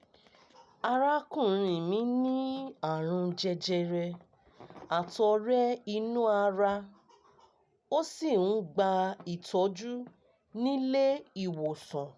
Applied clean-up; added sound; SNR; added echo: none; none; none; none.